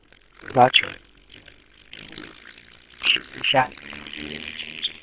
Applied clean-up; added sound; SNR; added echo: neural separator model SepFormer WHAMR!.